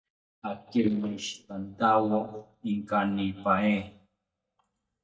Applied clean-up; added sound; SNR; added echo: neural mask model DeepFilterNet 3.